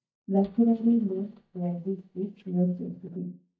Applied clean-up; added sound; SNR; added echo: neural mask model DeepFilterNet 3.